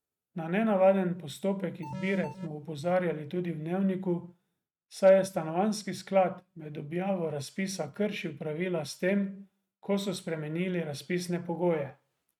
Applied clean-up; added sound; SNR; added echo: neural mask model RNNoise.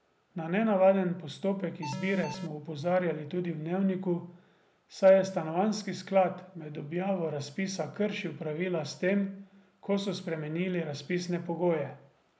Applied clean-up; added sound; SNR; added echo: none; Alarm; 8 dB; none.